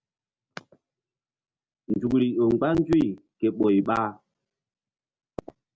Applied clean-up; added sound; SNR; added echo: none; none; none; none.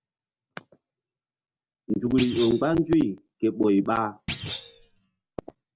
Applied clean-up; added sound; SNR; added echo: none; Thump, thud; 7 dB; none.